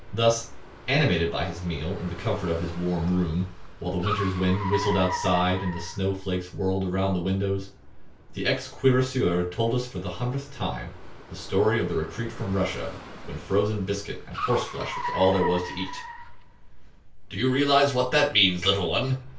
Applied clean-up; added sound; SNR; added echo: none; Car; 13 dB; reverberation time 0.2 s.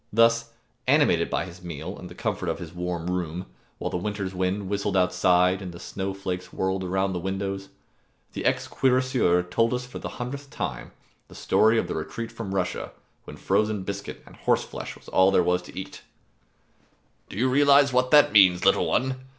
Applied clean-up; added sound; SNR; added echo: none; none; none; none.